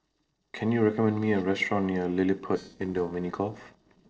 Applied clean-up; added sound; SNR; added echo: neural separator model SepFormer DNS4.